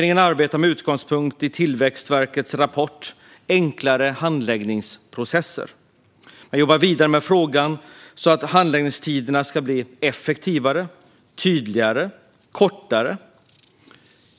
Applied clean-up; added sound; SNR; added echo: none; none; none; none.